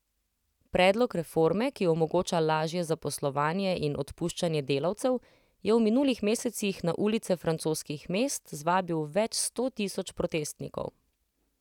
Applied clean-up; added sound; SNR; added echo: none; none; none; none.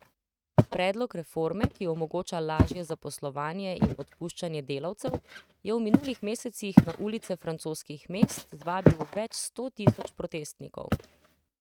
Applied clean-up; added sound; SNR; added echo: neural mask model RNNoise.